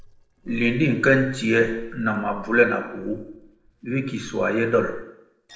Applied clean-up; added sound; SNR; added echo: neural separator model SepFormer DNS4.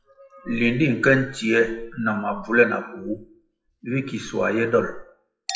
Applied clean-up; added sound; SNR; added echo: classical method WPE with log-MMSE.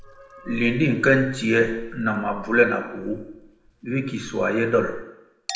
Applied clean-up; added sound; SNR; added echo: none; Chink, clink; 17 dB; reverberation time 0.8 s.